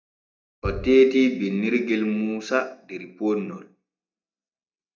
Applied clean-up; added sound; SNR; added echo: neural mask model DeepFilterNet 3.